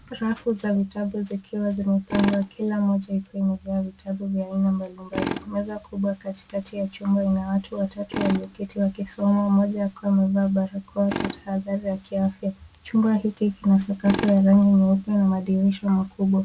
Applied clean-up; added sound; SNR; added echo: none; Tools; 13 dB; none.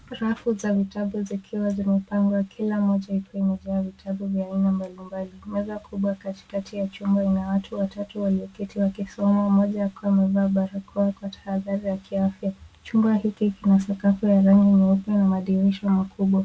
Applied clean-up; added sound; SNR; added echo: none; none; none; none.